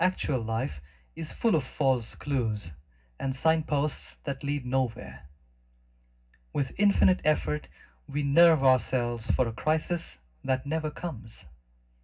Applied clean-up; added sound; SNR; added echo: none; none; none; reverberation time 0.4 s.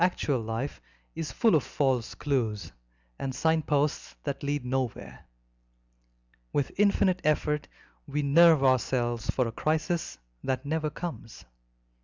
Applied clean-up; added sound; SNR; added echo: none; none; none; none.